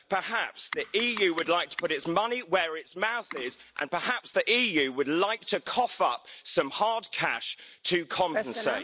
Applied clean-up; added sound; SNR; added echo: none; none; none; none.